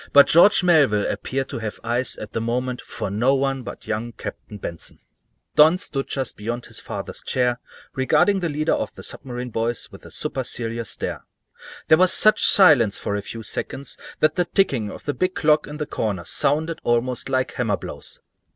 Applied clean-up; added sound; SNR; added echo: none; none; none; none.